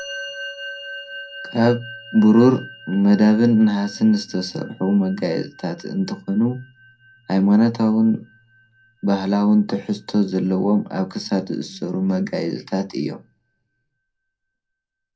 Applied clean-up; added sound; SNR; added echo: none; Musical instrument; 20 dB; reverberation time 0.2 s.